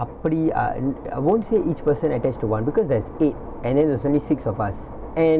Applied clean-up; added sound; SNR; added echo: none; none; none; none.